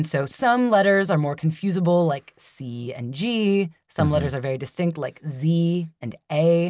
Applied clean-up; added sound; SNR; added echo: none; none; none; none.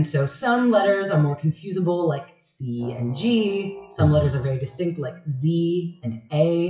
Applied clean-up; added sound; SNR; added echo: classical method WPE with log-MMSE.